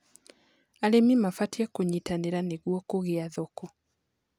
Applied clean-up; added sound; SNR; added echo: none; none; none; none.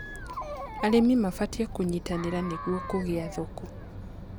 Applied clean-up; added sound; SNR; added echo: none; Chatter; 9 dB; none.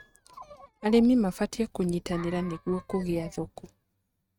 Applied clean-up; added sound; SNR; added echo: neural mask model RNNoise.